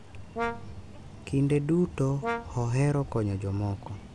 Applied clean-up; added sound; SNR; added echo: none; Brass instrument; 10 dB; none.